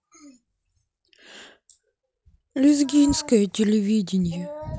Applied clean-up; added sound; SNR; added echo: none; none; none; none.